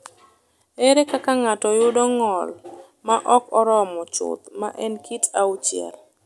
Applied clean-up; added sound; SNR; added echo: none; none; none; none.